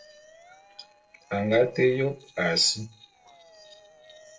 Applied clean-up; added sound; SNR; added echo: neural separator model SepFormer DNS4.